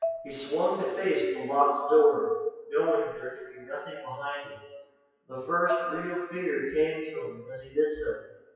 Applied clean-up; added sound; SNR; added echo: classical method WPE with log-MMSE.